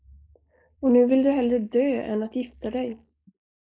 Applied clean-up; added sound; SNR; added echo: neural mask model Resemble Enhance denoiser.